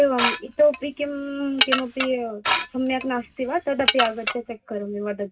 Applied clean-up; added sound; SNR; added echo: none; Dishes, pots, and pans / Glass; 2 dB; reverberation time 0.4 s.